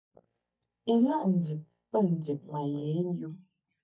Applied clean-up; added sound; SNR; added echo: neural mask model DeepFilterNet 3.